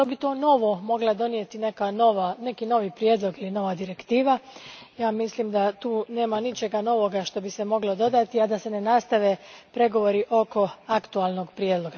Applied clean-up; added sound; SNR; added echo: none; none; none; none.